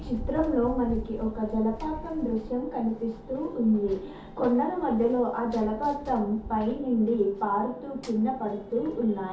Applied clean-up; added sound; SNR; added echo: none; Run; 15 dB; reverberation time 0.5 s.